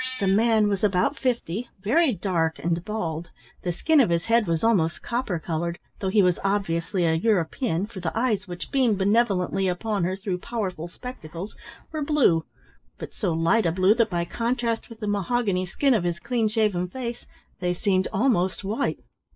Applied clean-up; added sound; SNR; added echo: neural mask model Resemble Enhance denoiser.